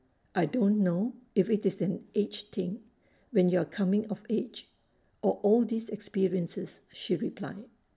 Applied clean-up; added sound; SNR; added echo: none; none; none; none.